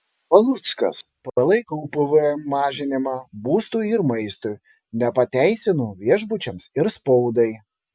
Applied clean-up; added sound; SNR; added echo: none; none; none; none.